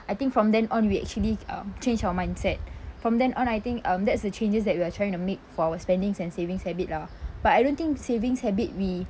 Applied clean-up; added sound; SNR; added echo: none; none; none; none.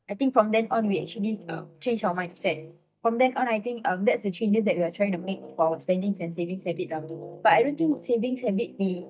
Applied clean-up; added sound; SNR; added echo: neural mask model DeepFilterNet 3.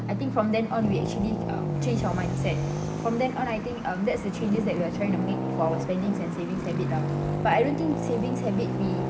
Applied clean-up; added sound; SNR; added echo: none; Traffic noise, roadway noise; 1 dB; reverberation time 1.3 s.